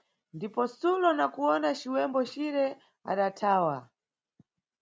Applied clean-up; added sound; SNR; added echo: none; none; none; none.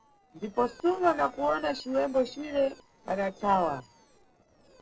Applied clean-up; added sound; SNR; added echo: neural separator model SepFormer DNS4.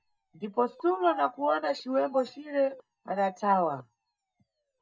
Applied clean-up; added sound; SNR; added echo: neural mask model DeepFilterNet 3.